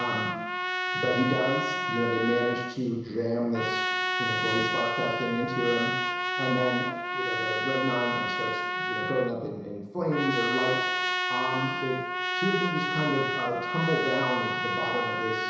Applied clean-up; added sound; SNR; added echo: none; Trumpet; 0 dB; reverberation time 1.0 s.